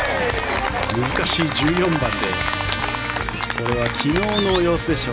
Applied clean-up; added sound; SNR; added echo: none; Trumpet; 12 dB; none.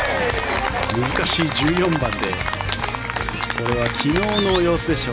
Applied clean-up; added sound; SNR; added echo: none; none; none; none.